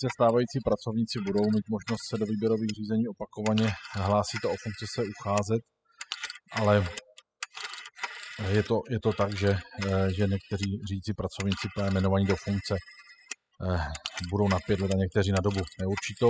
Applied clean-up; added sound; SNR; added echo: classical method spectral subtraction.